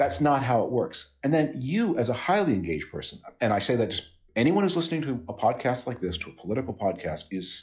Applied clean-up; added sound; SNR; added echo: classical method log-MMSE.